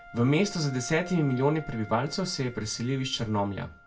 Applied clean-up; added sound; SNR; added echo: none; Wind instrument, woodwind instrument; 19 dB; reverberation time 0.2 s.